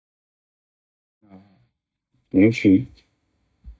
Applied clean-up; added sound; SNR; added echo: neural mask model DeepFilterNet 3.